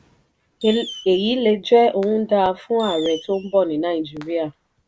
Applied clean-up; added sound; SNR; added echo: none; Fireworks; 19 dB; none.